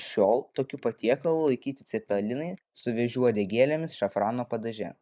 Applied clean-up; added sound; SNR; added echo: neural mask model Resemble Enhance denoiser.